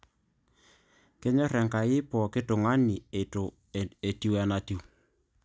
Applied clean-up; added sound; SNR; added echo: none; none; none; none.